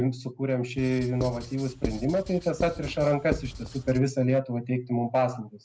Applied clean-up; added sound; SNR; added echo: none; Writing; 10 dB; none.